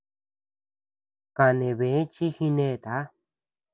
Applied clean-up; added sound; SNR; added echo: none; none; none; none.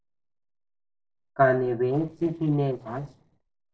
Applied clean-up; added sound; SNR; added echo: neural separator model SepFormer DNS4.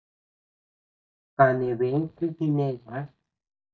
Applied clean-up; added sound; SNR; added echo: neural mask model DeepFilterNet 3.